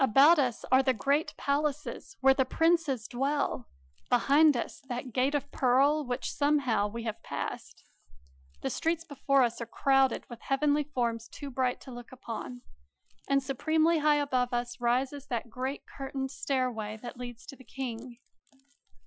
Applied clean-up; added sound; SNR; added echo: classical method Wiener filter.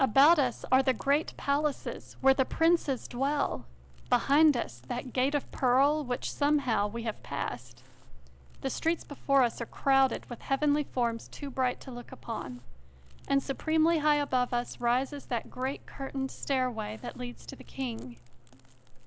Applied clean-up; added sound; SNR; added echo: none; Crackle; 14 dB; none.